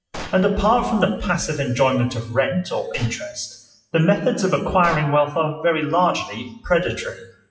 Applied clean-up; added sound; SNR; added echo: classical method WPE with log-MMSE.